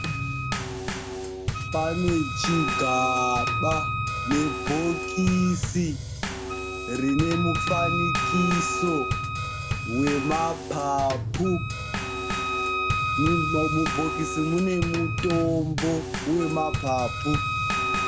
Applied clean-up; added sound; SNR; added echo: none; Wind instrument, woodwind instrument + Bass drum / Snare drum / Drum kit; 1 dB; none.